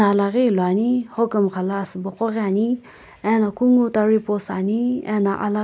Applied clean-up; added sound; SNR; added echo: none; none; none; none.